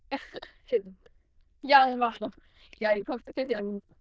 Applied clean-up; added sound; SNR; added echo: neural diffusion model UNIVERSE++.